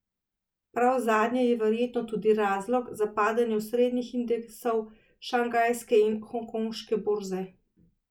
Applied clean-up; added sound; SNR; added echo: none; none; none; none.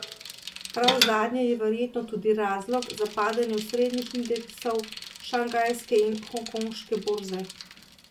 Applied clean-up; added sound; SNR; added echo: none; Bicycle; 8 dB; none.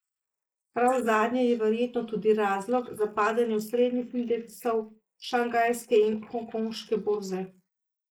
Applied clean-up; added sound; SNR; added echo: neural mask model Resemble Enhance denoiser.